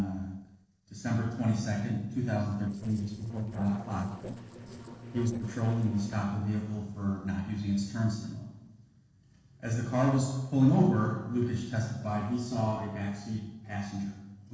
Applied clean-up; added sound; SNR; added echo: neural separator model SepFormer DNS4.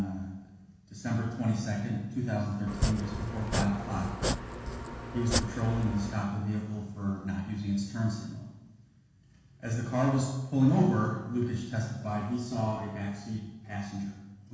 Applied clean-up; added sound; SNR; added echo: none; Domestic sounds, home sounds; 2 dB; reverberation time 1.1 s.